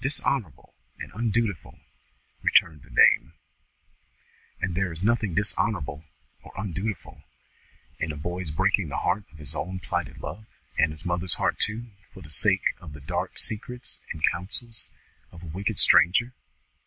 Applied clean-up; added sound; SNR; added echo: none; none; none; none.